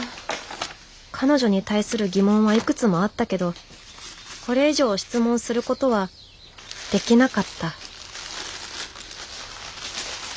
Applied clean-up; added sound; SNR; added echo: none; none; none; none.